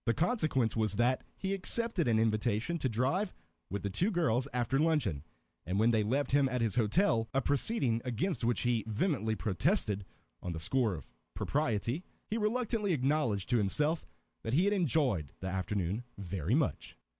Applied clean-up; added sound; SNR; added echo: none; none; none; none.